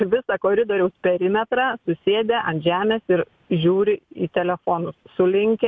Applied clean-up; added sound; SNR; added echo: none; none; none; none.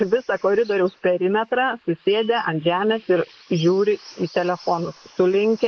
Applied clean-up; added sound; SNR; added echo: neural mask model Resemble Enhance denoiser.